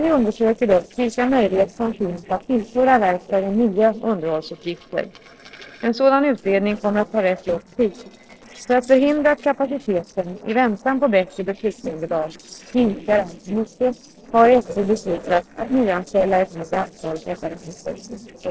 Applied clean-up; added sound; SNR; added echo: neural separator model SepFormer DNS4.